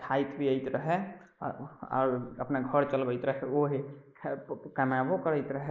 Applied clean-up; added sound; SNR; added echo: neural mask model Resemble Enhance denoiser.